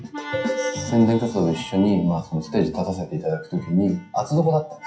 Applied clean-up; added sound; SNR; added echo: classical method WPE with log-MMSE.